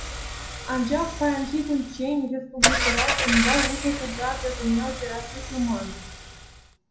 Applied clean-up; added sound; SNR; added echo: none; Engine / Car; 1 dB; reverberation time 0.6 s.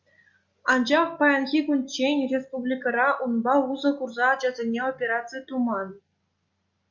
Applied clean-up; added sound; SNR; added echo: none; none; none; none.